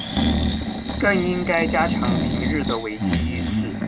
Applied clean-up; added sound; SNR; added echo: none; Breathing; -2 dB; none.